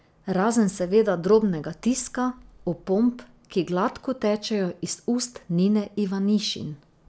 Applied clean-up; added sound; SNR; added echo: none; none; none; none.